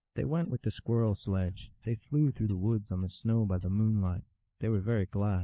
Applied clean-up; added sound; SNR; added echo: neural mask model DeepFilterNet 3.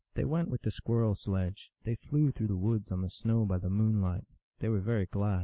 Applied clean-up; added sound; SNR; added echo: none; none; none; none.